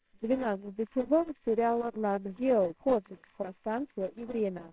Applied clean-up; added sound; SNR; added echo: neural separator model SepFormer WHAMR!.